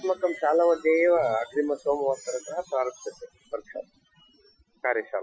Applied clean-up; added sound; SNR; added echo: classical method Wiener filter.